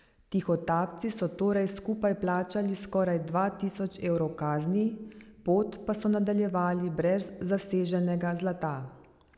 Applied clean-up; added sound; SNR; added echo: none; none; none; none.